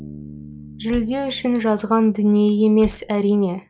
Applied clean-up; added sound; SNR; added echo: none; Cupboard open or close + Bass guitar; 19 dB; none.